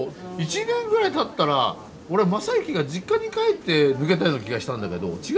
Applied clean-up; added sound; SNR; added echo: none; none; none; none.